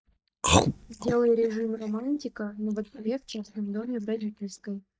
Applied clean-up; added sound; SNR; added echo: neural mask model DeepFilterNet 3.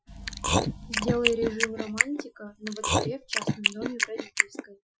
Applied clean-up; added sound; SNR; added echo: classical method Wiener filter.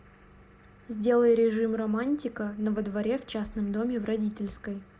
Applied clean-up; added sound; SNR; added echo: none; none; none; none.